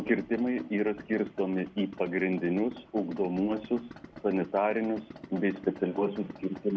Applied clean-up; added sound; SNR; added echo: none; Idling; 17 dB; none.